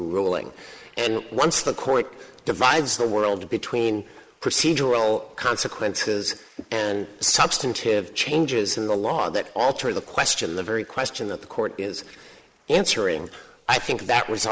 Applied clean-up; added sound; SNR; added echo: neural mask model Resemble Enhance denoiser.